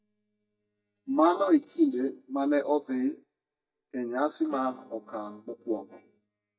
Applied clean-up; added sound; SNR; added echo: neural mask model DeepFilterNet 3.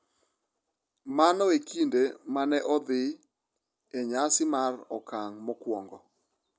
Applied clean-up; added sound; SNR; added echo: none; none; none; none.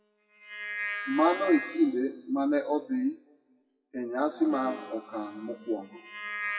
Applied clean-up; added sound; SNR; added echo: classical method WPE with log-MMSE.